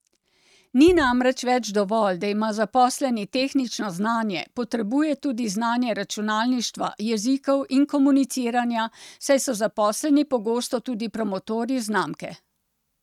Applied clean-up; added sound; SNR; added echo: neural mask model RNNoise.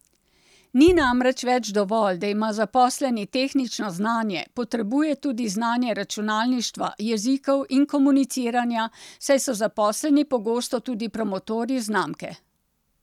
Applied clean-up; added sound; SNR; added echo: none; Bass drum; 19 dB; none.